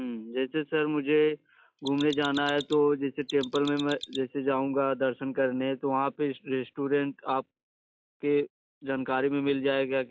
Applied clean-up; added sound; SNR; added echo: classical method log-MMSE.